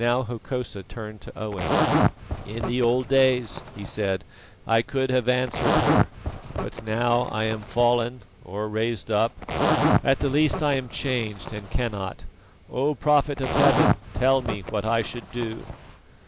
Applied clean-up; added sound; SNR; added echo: none; Zipper (clothing); 3 dB; none.